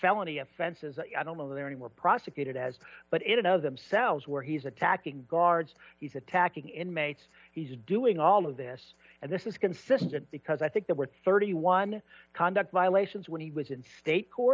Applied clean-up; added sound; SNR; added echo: none; none; none; none.